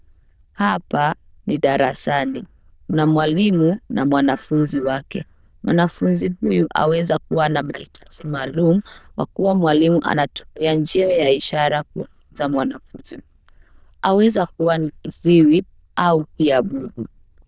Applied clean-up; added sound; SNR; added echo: neural diffusion model UNIVERSE++.